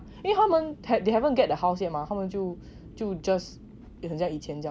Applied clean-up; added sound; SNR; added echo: none; none; none; none.